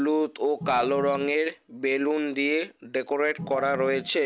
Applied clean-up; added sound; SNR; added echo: none; Organ; 11 dB; none.